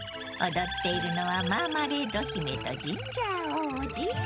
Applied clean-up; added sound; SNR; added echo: none; Bird; 8 dB; none.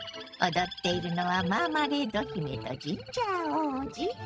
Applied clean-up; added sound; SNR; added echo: neural mask model RNNoise.